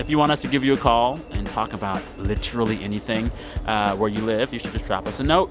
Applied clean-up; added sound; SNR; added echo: none; Alarm / Engine / Train; 16 dB; none.